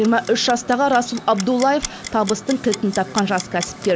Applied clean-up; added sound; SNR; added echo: none; Clock; 13 dB; none.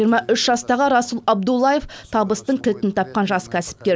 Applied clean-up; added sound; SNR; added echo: none; none; none; none.